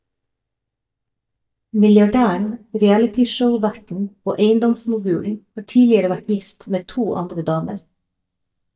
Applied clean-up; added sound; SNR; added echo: neural mask model DeepFilterNet 3.